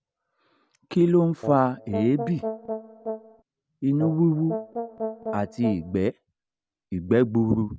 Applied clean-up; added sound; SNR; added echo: none; Brass instrument; 8 dB; none.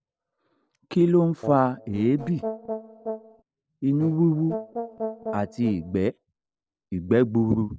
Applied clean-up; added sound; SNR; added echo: neural separator model SepFormer DNS4.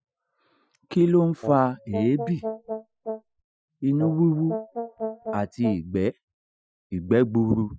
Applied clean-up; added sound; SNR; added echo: classical method Wiener filter.